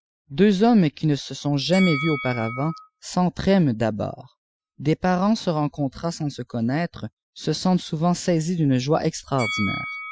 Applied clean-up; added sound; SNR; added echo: classical method Wiener filter.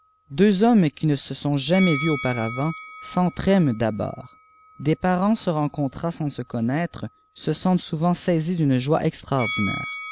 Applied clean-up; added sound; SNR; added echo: none; Bell; 14 dB; none.